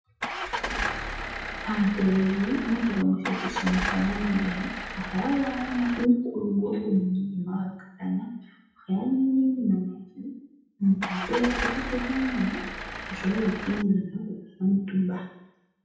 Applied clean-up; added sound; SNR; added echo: none; Engine starting / Car; 6 dB; reverberation time 0.8 s.